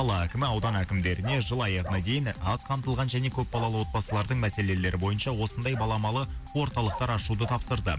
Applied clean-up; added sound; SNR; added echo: none; Bark; 18 dB; none.